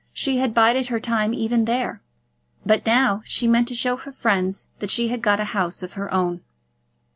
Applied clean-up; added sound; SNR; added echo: none; none; none; none.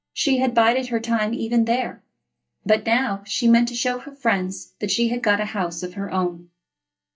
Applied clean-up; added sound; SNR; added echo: neural mask model DeepFilterNet 3.